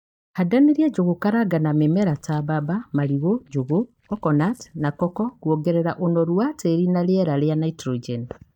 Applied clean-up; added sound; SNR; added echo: neural mask model DeepFilterNet 3.